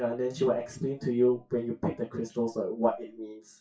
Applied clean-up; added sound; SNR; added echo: classical method WPE with log-MMSE.